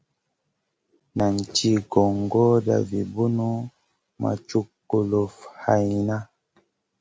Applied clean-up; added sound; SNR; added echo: none; none; none; none.